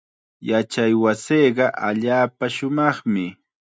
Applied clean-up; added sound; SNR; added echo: none; none; none; none.